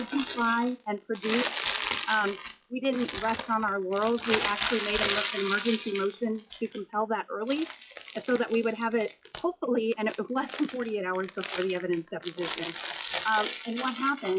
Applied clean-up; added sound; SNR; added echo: classical method log-MMSE.